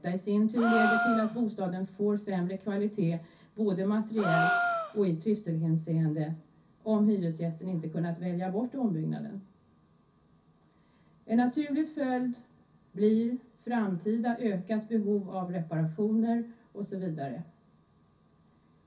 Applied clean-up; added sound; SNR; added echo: none; Gasp; 2 dB; reverberation time 0.3 s.